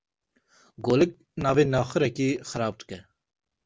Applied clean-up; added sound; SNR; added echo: none; none; none; none.